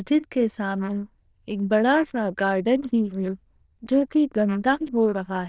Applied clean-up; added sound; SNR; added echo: neural diffusion model UNIVERSE++.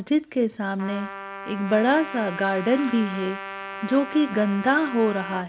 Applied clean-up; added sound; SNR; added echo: none; Trumpet; 12 dB; none.